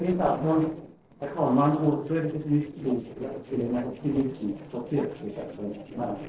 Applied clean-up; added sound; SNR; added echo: neural separator model SepFormer DNS4.